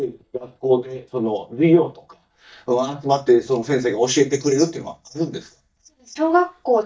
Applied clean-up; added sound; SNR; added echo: neural mask model DeepFilterNet 3.